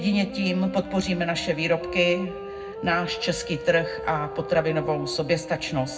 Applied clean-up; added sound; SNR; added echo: none; Wind instrument, woodwind instrument; 10 dB; reverberation time 0.3 s.